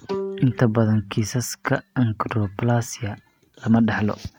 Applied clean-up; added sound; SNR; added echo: neural mask model RNNoise.